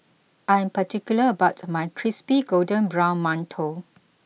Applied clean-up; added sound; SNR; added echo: none; none; none; none.